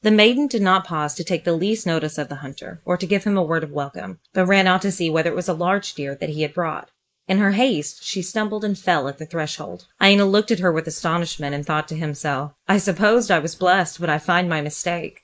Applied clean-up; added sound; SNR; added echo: neural mask model Resemble Enhance denoiser.